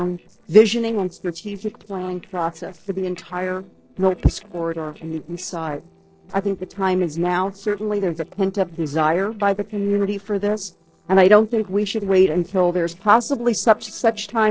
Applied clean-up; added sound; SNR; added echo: neural separator model SepFormer DNS4.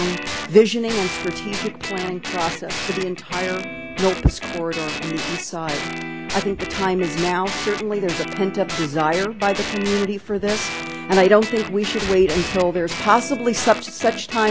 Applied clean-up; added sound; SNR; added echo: none; Guitar; 7 dB; none.